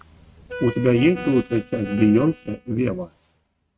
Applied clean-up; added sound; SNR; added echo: neural mask model RNNoise.